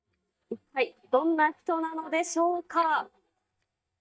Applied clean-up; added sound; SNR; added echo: neural mask model DeepFilterNet 3.